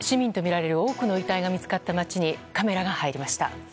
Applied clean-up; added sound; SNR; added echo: none; none; none; none.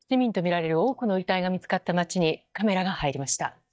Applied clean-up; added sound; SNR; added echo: neural mask model DeepFilterNet 3.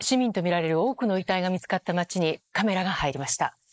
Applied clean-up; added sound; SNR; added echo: neural mask model Resemble Enhance denoiser.